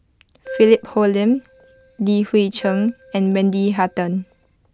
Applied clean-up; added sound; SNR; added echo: none; Keyboard (musical); 18 dB; none.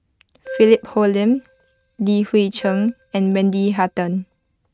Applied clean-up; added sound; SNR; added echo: neural mask model RNNoise.